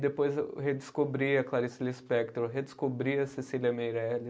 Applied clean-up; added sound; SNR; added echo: none; none; none; none.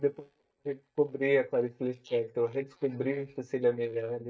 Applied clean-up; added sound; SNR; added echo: neural mask model DeepFilterNet 3.